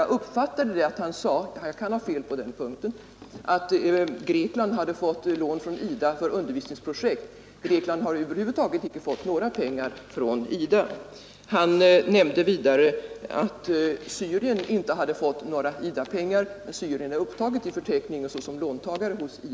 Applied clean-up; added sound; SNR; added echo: none; none; none; none.